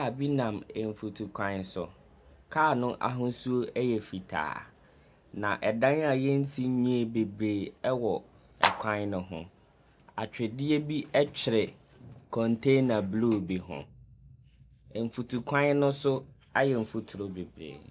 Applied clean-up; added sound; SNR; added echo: none; Clapping; -1 dB; none.